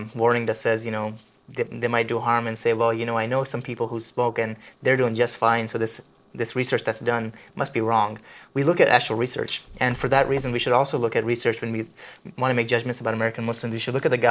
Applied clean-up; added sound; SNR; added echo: neural separator model SepFormer DNS4.